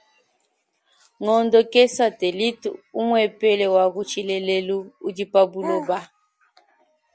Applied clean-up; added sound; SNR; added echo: none; none; none; none.